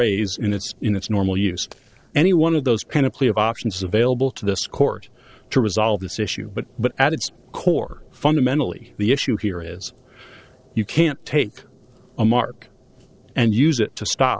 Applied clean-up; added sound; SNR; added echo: neural separator model SepFormer DNS4.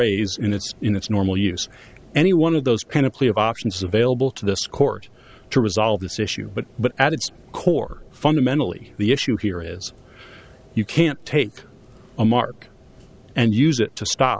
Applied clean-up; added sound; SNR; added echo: none; none; none; none.